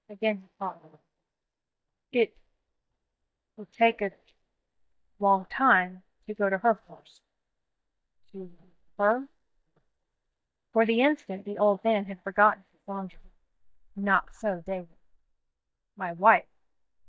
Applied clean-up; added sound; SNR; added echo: neural mask model DeepFilterNet 3.